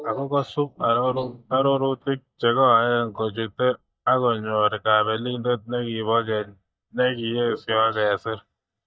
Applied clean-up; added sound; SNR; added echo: neural mask model DeepFilterNet 3.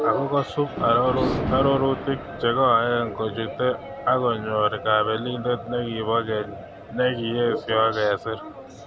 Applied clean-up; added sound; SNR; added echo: none; Thunder; 12 dB; none.